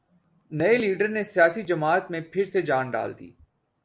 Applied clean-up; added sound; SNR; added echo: none; none; none; none.